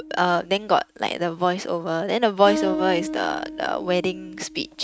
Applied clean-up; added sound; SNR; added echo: neural mask model RNNoise.